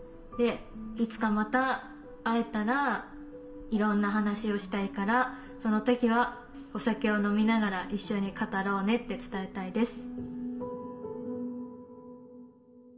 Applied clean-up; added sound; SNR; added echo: none; none; none; reverberation time 0.4 s.